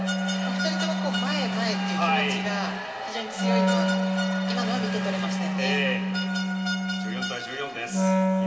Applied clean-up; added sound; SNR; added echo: none; Wind instrument, woodwind instrument; -3 dB; reverberation time 2.3 s.